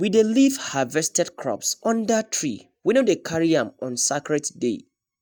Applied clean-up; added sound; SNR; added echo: neural mask model DeepFilterNet 3.